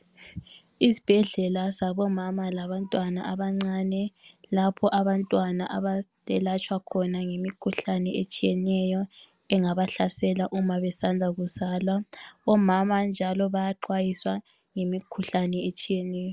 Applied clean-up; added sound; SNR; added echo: none; none; none; none.